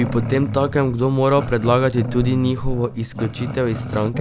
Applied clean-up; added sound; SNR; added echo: none; Growling; 8 dB; none.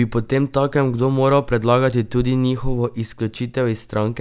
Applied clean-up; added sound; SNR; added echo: none; none; none; none.